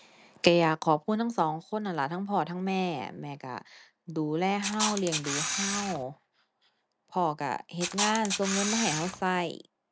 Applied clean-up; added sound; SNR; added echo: none; Camera; 2 dB; none.